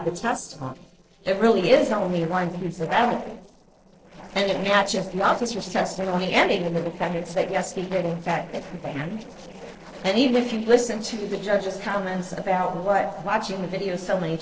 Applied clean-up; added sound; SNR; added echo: neural separator model SepFormer DNS4.